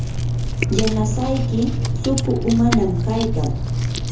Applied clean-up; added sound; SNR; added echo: none; Chewing, mastication; -1 dB; reverberation time 0.6 s.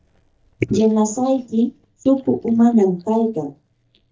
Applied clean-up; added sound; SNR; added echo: neural mask model DeepFilterNet 3.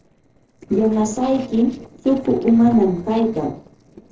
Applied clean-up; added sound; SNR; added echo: neural separator model SepFormer DNS4.